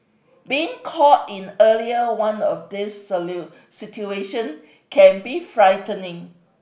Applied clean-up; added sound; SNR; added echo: none; none; none; none.